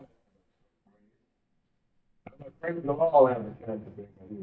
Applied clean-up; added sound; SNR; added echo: neural mask model DeepFilterNet 3.